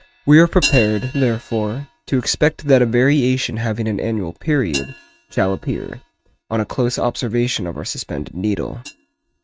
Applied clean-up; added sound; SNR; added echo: neural mask model RNNoise.